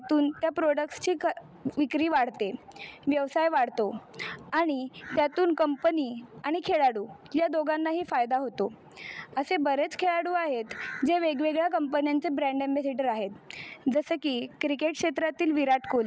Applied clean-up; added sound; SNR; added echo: none; none; none; none.